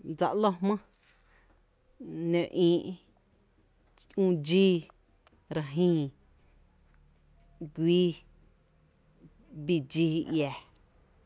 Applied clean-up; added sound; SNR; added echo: none; none; none; none.